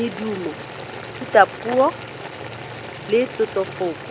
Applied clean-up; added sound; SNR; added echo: none; Boiling; 11 dB; none.